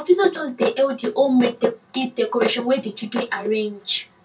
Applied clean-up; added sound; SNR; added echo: none; none; none; reverberation time 0.2 s.